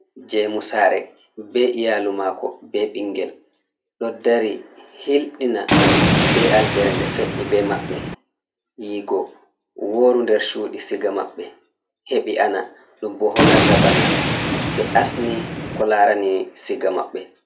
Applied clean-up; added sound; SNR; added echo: none; Thunder; -3 dB; reverberation time 0.3 s.